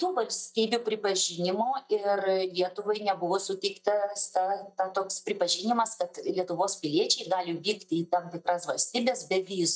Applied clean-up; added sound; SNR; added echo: neural mask model DeepFilterNet 3.